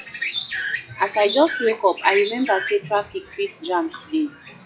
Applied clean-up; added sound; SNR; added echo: classical method log-MMSE.